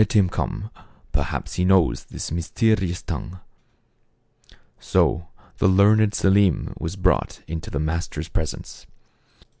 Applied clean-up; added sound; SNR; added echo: none; none; none; none.